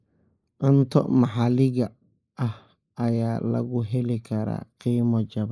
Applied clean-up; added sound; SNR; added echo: neural mask model Resemble Enhance denoiser.